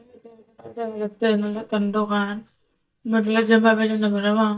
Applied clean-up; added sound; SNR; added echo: neural mask model DeepFilterNet 3.